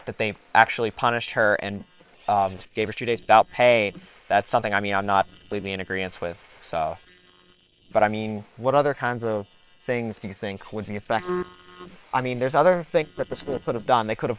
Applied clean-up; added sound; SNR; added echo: neural separator model SepFormer WHAM!.